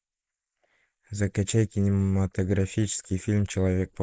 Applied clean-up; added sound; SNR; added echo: neural mask model Resemble Enhance denoiser.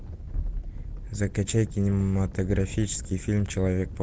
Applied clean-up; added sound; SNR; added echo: none; Animal; 12 dB; none.